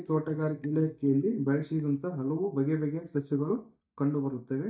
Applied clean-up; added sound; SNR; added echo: neural mask model DeepFilterNet 3.